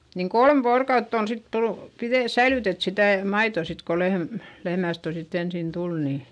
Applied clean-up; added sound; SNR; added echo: none; none; none; none.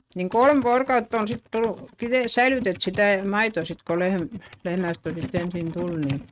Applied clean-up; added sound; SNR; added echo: neural mask model RNNoise.